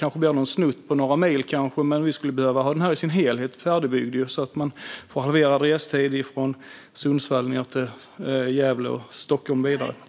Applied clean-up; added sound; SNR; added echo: none; none; none; none.